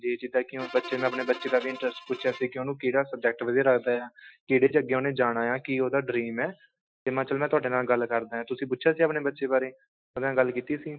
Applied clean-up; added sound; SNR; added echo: classical method Wiener filter.